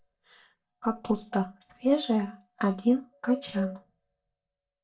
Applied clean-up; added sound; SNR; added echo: neural mask model DeepFilterNet 3.